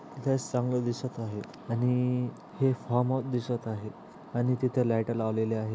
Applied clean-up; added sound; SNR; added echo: none; none; none; none.